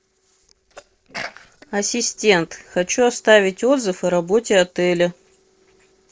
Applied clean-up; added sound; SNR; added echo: neural separator model SepFormer DNS4.